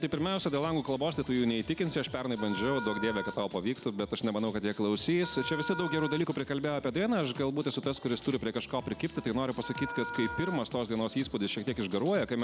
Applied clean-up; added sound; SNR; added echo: none; Wind instrument, woodwind instrument; 11 dB; none.